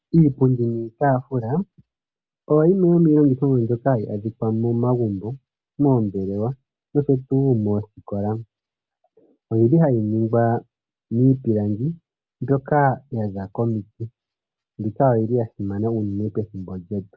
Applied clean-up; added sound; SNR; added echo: none; none; none; none.